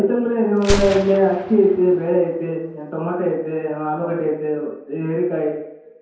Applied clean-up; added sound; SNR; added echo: none; Gunshot, gunfire; 12 dB; reverberation time 0.9 s.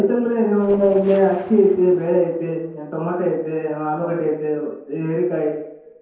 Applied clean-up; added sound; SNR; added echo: neural separator model SepFormer DNS4.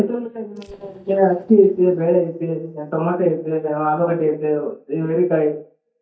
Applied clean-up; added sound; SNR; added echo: neural mask model DeepFilterNet 3.